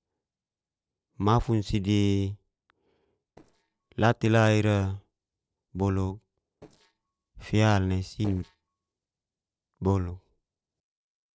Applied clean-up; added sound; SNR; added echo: neural separator model SepFormer DNS4.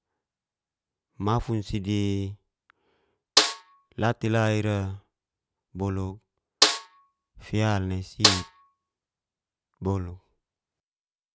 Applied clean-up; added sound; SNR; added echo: none; Snare drum; -3 dB; none.